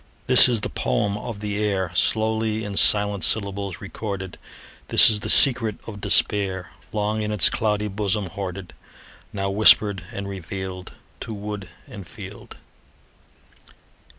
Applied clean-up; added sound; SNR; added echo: none; none; none; none.